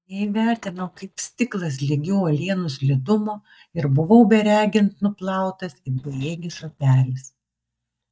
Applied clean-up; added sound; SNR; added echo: neural mask model DeepFilterNet 3.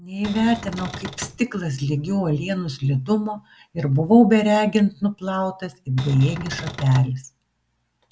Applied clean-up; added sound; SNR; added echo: none; Cupboard open or close; 13 dB; none.